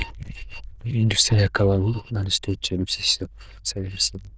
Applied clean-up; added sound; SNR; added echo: neural diffusion model UNIVERSE++.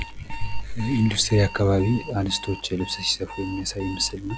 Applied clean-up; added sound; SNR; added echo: none; Alarm; 17 dB; none.